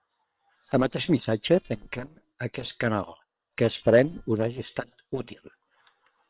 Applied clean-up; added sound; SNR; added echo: neural separator model SepFormer WHAM!.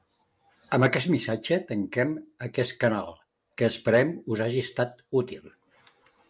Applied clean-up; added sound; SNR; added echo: none; none; none; none.